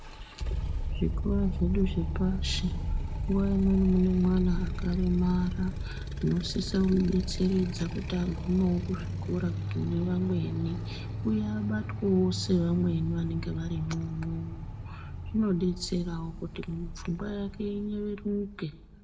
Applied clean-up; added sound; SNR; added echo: none; Motorcycle; 4 dB; reverberation time 1.5 s.